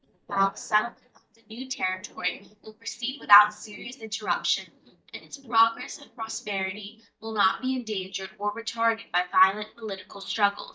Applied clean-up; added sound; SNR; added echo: neural mask model DeepFilterNet 3.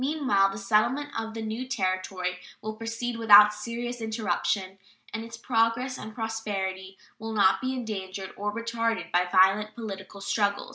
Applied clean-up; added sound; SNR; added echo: none; none; none; none.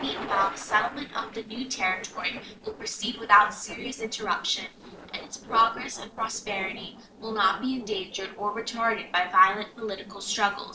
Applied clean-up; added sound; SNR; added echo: neural separator model SepFormer DNS4.